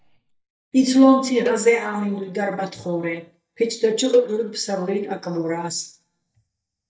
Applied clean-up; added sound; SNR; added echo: neural mask model DeepFilterNet 3.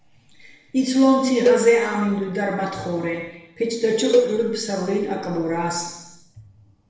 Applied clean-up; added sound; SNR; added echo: none; Cowbell; 3 dB; reverberation time 1.0 s.